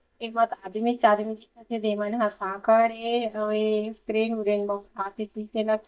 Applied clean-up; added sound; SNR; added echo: neural mask model DeepFilterNet 3.